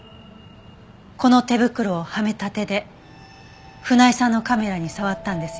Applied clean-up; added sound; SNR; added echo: none; none; none; none.